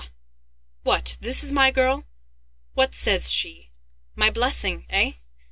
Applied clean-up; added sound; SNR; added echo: none; none; none; none.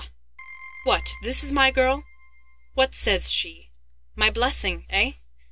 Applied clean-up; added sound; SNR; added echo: none; Keyboard (musical); 20 dB; none.